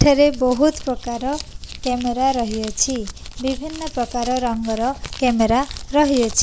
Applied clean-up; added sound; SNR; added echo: none; Crumpling, crinkling; 12 dB; none.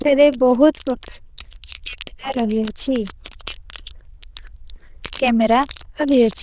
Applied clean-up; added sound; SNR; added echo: neural diffusion model UNIVERSE++.